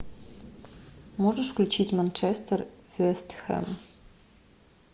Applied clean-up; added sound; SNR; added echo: none; none; none; none.